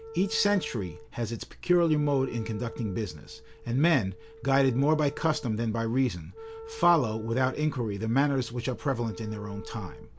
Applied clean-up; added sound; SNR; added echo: none; Wind instrument, woodwind instrument; 17 dB; none.